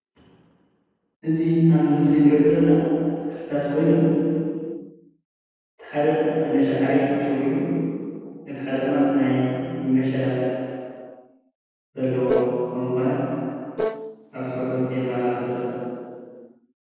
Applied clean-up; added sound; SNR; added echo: neural separator model SepFormer DNS4.